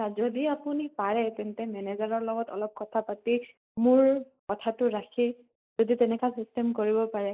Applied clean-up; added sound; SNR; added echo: neural mask model Resemble Enhance denoiser.